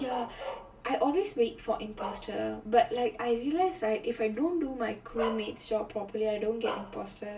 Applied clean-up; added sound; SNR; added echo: none; Bark; 13 dB; reverberation time 0.2 s.